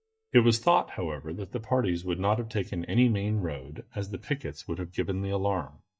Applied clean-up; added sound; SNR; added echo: neural mask model DeepFilterNet 3.